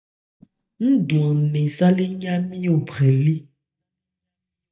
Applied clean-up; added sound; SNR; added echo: neural mask model DeepFilterNet 3.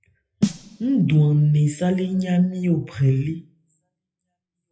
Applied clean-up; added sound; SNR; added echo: classical method WPE with log-MMSE.